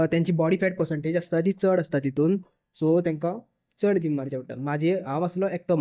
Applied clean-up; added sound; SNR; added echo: neural mask model DeepFilterNet 3.